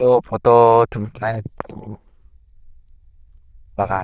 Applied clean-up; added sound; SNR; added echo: neural diffusion model UNIVERSE++.